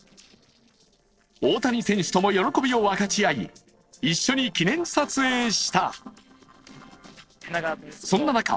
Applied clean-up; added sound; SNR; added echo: neural separator model SepFormer DNS4.